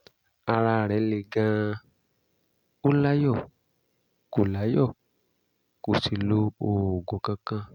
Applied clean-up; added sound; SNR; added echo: none; none; none; none.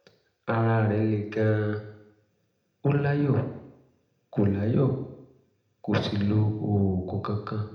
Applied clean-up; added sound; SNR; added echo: none; none; none; reverberation time 0.7 s.